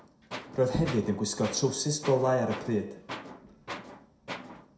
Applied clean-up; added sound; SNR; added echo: none; Tools; 13 dB; reverberation time 0.5 s.